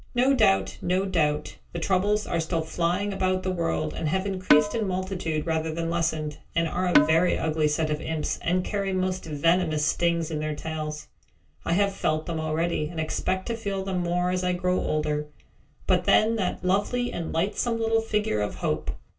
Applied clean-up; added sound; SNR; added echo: none; Percussion; -1 dB; reverberation time 0.2 s.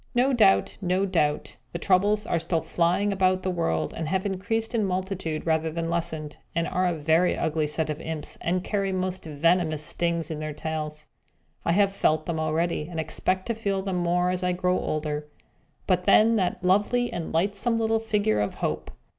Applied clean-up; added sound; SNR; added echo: none; none; none; none.